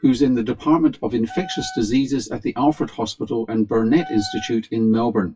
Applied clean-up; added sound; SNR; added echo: classical method WPE with log-MMSE.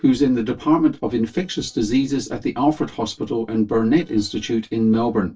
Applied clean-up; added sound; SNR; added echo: neural separator model SepFormer DNS4.